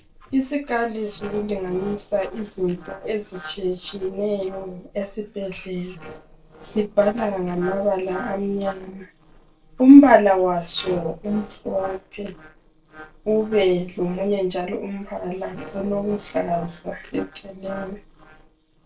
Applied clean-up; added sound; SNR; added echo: neural separator model SepFormer DNS4.